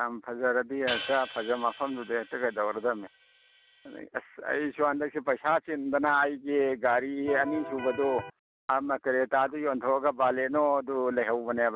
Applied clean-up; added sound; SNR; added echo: none; Hi-hat + Electric guitar; 12 dB; none.